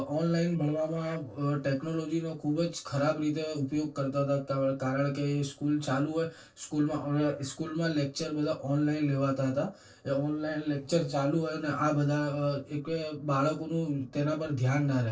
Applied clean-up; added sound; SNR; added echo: neural separator model SepFormer DNS4.